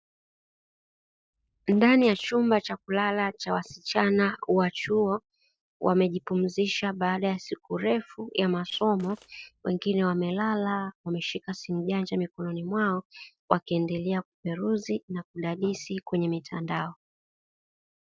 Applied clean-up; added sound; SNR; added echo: neural separator model SepFormer DNS4.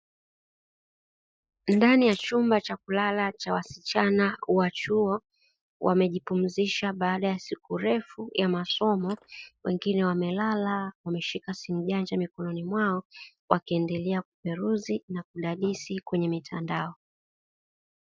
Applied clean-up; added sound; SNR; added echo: neural mask model Resemble Enhance denoiser.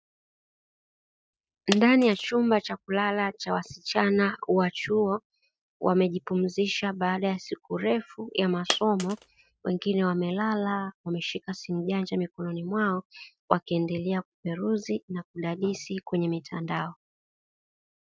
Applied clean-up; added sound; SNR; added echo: neural mask model RNNoise.